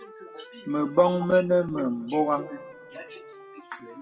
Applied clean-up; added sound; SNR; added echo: none; Wind instrument, woodwind instrument; 19 dB; reverberation time 1.2 s.